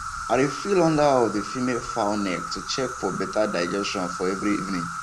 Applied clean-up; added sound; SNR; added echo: none; Insect; 8 dB; none.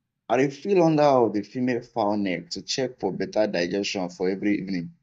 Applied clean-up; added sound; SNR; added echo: neural mask model DeepFilterNet 3.